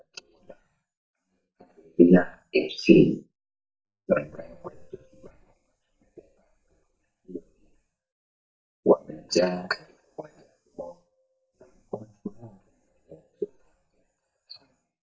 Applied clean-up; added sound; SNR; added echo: neural mask model DeepFilterNet 3.